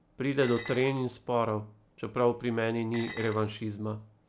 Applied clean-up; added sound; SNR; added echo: none; Dishes, pots, and pans; 13 dB; none.